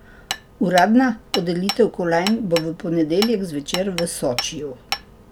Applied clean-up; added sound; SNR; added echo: none; Hammer; 11 dB; none.